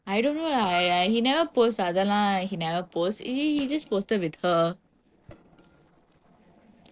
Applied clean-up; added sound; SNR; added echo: neural separator model SepFormer DNS4.